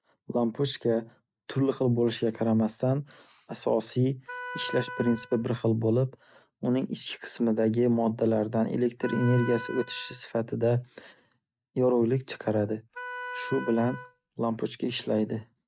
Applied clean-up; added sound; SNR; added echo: neural mask model RNNoise.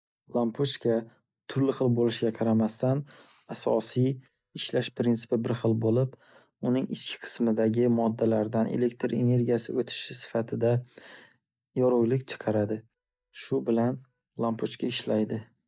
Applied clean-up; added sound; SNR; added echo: neural mask model DeepFilterNet 3.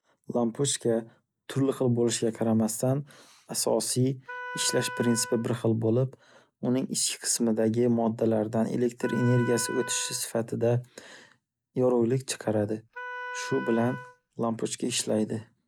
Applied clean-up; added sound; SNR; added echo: none; Wind instrument, woodwind instrument; 13 dB; none.